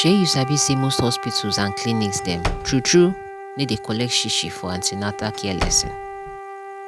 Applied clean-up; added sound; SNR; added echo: none; Wind instrument, woodwind instrument + Slam / Wood; 8 dB; none.